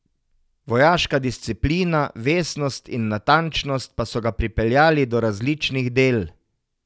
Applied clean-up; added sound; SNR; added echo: none; none; none; none.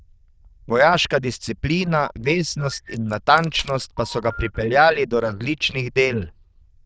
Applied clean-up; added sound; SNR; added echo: neural diffusion model UNIVERSE++.